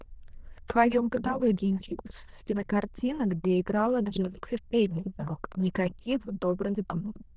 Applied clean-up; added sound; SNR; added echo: neural diffusion model UNIVERSE++.